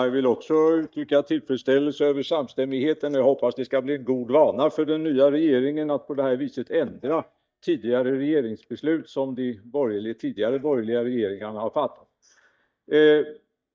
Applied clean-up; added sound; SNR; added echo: neural mask model DeepFilterNet 3.